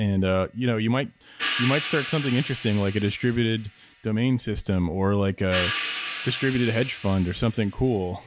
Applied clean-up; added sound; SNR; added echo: none; Crash cymbal / Hi-hat; 8 dB; none.